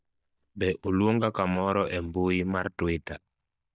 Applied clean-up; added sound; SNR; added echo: neural mask model DeepFilterNet 3.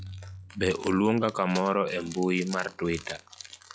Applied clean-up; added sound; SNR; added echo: classical method log-MMSE.